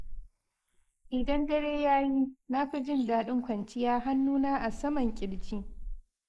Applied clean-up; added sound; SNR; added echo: neural mask model Resemble Enhance denoiser.